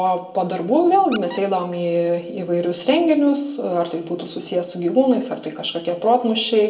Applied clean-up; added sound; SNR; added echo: none; Squeak; 20 dB; reverberation time 0.2 s.